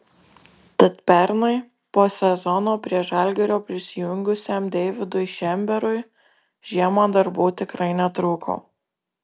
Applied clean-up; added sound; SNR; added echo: none; none; none; none.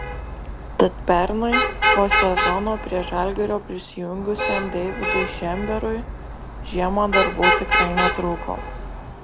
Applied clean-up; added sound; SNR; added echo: none; Traffic noise, roadway noise / Vehicle horn, car horn, honking; 0 dB; none.